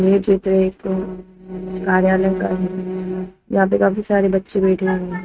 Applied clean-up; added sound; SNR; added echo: neural mask model RNNoise.